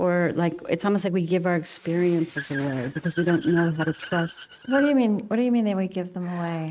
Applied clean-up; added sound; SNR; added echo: neural mask model RNNoise.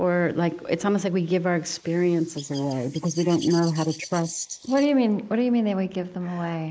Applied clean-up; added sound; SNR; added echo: neural mask model Resemble Enhance denoiser.